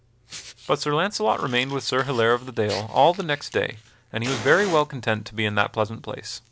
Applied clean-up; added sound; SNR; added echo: none; Fire; 17 dB; none.